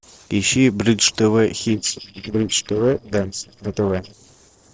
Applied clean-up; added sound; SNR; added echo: neural separator model SepFormer DNS4.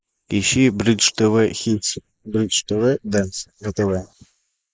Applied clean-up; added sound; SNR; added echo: neural mask model Resemble Enhance denoiser.